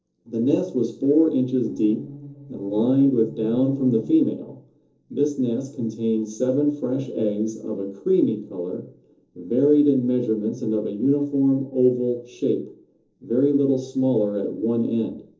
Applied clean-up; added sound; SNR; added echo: neural separator model SepFormer DNS4.